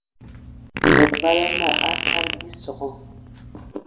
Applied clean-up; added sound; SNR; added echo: none; Fart; -2 dB; reverberation time 0.8 s.